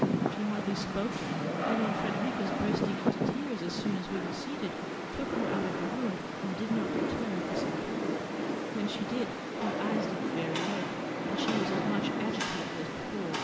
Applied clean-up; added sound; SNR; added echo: none; Rain; -3 dB; reverberation time 2.1 s.